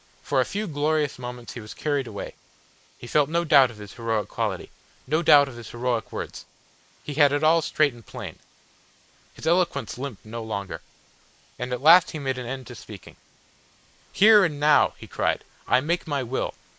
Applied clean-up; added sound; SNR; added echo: neural mask model Resemble Enhance denoiser.